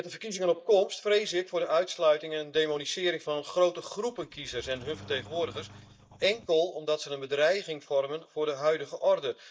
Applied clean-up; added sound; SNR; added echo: neural mask model DeepFilterNet 3.